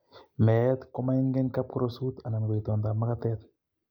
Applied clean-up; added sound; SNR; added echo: none; none; none; none.